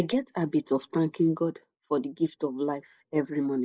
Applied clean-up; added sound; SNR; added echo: neural mask model Resemble Enhance denoiser.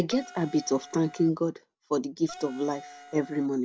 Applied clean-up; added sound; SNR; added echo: none; Wind instrument, woodwind instrument; 18 dB; none.